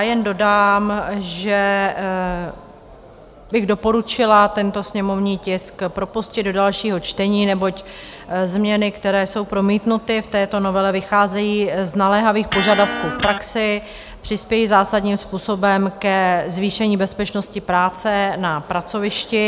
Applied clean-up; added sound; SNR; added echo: none; Electric guitar; 8 dB; none.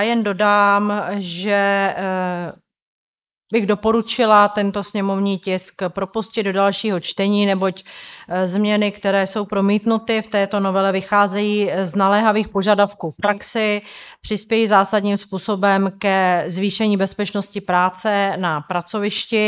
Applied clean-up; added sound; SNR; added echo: neural mask model Resemble Enhance denoiser.